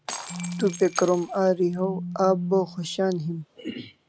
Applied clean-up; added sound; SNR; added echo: none; Shatter + Telephone; 10 dB; none.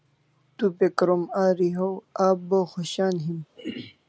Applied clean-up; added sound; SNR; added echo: none; none; none; none.